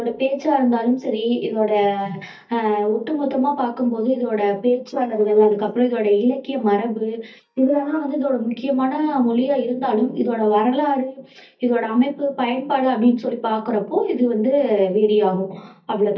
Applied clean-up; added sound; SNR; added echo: neural mask model DeepFilterNet 3.